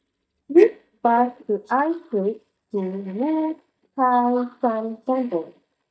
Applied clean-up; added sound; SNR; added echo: neural mask model DeepFilterNet 3.